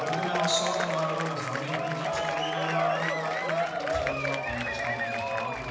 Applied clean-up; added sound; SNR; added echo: none; Applause / Crowd / Cheering; -4 dB; reverberation time 1.0 s.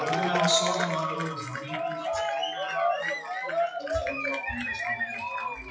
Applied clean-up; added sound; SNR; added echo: classical method WPE with log-MMSE.